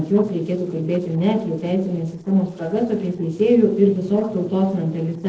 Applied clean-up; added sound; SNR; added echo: neural separator model SepFormer DNS4.